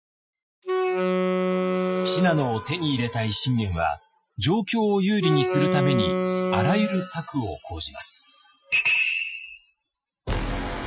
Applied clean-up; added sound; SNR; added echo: classical method Wiener filter.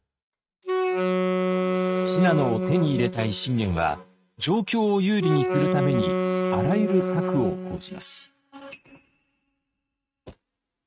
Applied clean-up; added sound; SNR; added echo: neural mask model RNNoise.